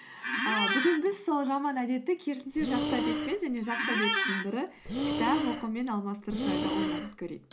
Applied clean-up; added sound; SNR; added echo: none; Breathing + Squeak; 0 dB; none.